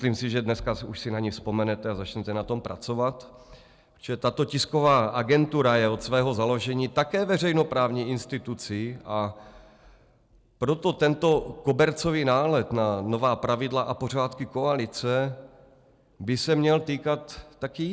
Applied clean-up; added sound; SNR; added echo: none; none; none; none.